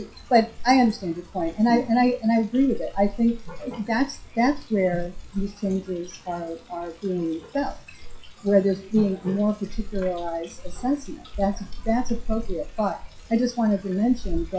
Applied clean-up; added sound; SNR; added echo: classical method WPE with log-MMSE.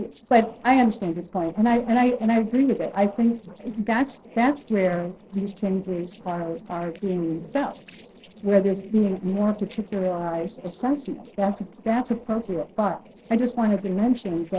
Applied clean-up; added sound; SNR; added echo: neural separator model SepFormer DNS4.